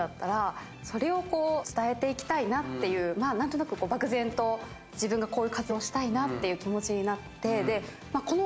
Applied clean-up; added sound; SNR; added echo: none; none; none; none.